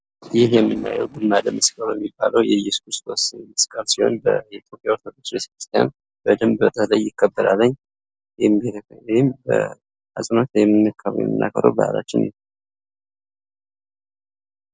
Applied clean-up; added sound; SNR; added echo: neural separator model SepFormer DNS4.